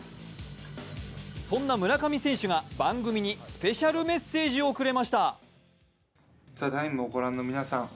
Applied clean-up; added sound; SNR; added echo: none; none; none; none.